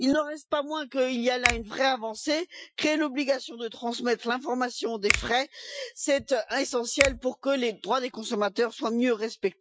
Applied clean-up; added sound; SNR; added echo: classical method Wiener filter.